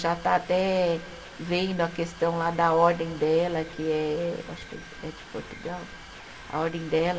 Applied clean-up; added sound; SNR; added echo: none; Mechanisms; 16 dB; reverberation time 0.3 s.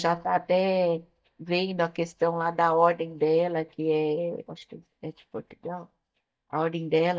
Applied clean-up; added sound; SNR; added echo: neural mask model DeepFilterNet 3.